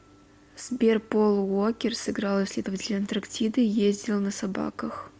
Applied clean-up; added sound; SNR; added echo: none; none; none; none.